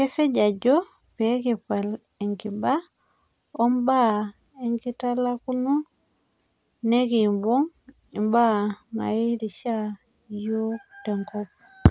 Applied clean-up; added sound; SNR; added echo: none; none; none; none.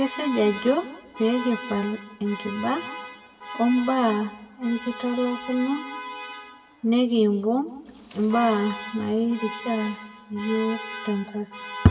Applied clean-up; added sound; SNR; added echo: none; Alarm; 12 dB; reverberation time 1.1 s.